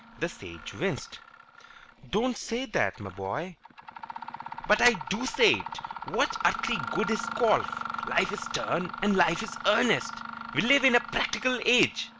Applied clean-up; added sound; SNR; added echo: none; Mechanisms; 10 dB; none.